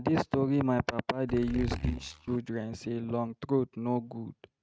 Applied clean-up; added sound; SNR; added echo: neural mask model RNNoise.